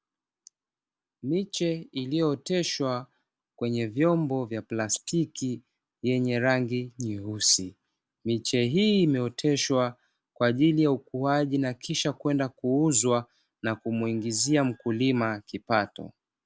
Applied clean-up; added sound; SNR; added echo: none; none; none; none.